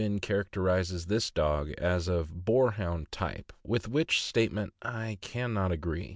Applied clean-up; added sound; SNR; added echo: none; none; none; none.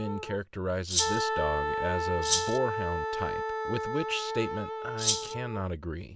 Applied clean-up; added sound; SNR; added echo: none; Wind instrument, woodwind instrument + Rattle (instrument); -2 dB; none.